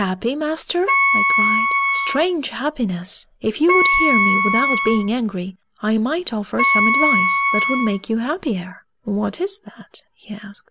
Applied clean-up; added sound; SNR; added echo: none; Wind instrument, woodwind instrument; -2 dB; none.